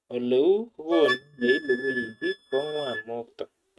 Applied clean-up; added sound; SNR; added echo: neural mask model RNNoise.